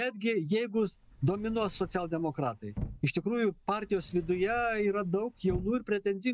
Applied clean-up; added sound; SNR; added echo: none; Sliding door / Slam / Wood; 14 dB; none.